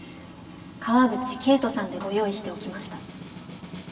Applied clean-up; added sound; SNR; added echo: none; Snare drum; 19 dB; reverberation time 1.7 s.